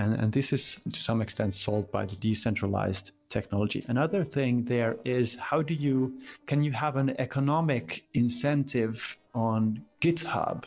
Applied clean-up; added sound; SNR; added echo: neural separator model SepFormer DNS4.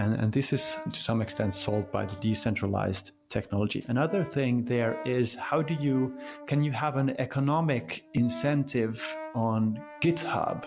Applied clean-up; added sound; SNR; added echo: none; Brass instrument; 16 dB; none.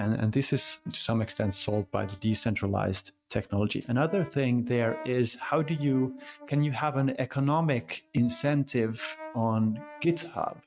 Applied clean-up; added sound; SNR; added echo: neural mask model RNNoise.